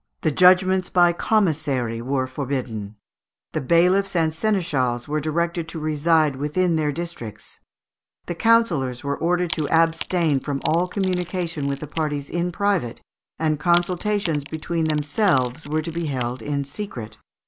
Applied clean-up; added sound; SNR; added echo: none; Wood; 17 dB; none.